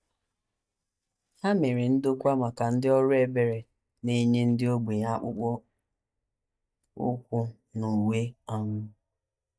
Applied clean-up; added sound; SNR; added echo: neural mask model DeepFilterNet 3.